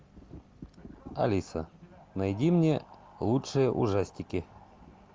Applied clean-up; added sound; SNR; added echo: none; none; none; none.